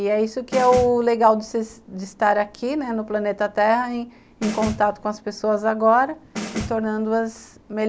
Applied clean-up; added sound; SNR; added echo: none; Snare drum; 12 dB; none.